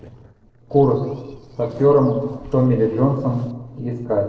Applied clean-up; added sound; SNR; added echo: neural separator model SepFormer DNS4.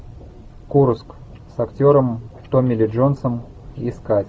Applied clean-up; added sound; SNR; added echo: none; none; none; none.